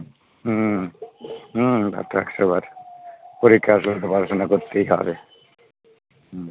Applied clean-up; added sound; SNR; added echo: none; none; none; none.